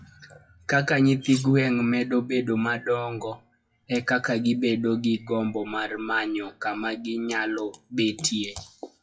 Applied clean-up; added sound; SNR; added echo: classical method WPE with log-MMSE.